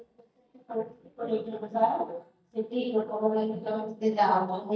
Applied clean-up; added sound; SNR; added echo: neural mask model DeepFilterNet 3.